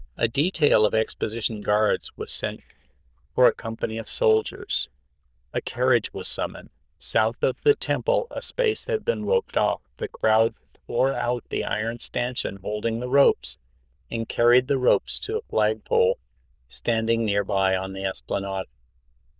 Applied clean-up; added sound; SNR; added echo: neural diffusion model UNIVERSE++.